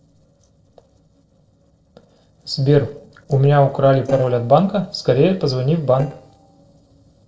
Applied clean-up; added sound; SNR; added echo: neural separator model SepFormer DNS4.